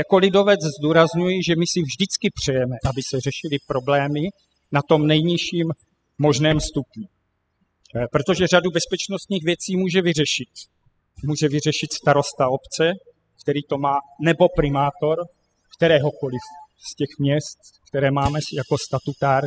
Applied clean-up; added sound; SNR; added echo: classical method spectral subtraction.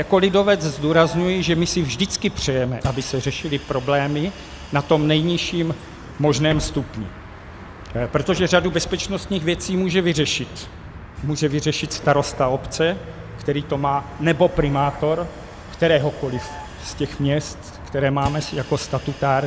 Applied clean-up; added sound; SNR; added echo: none; Bus; 14 dB; none.